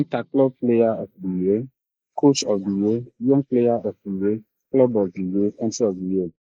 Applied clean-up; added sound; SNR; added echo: neural mask model Resemble Enhance denoiser.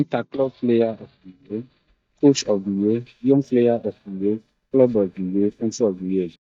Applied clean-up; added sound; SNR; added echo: neural mask model DeepFilterNet 3.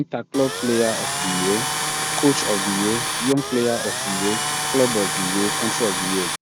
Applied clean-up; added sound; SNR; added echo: none; Tools; 1 dB; none.